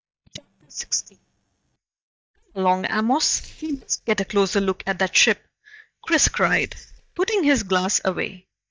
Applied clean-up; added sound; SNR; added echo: neural mask model DeepFilterNet 3.